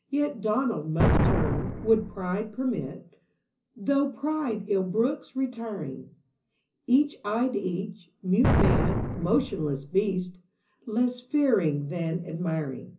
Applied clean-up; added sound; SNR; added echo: none; Explosion; -1 dB; reverberation time 0.5 s.